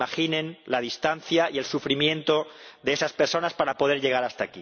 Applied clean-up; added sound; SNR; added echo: none; none; none; none.